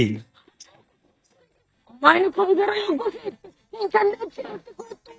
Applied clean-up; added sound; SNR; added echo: neural mask model DeepFilterNet 3.